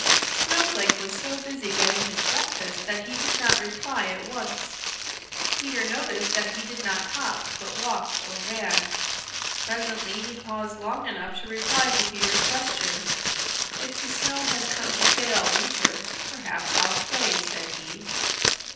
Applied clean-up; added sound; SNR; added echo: none; Crumpling, crinkling; -5 dB; reverberation time 0.9 s.